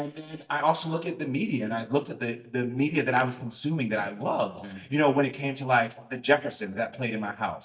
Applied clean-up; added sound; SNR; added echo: neural mask model DeepFilterNet 3.